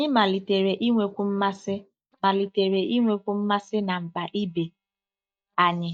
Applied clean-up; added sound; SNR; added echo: neural mask model DeepFilterNet 3.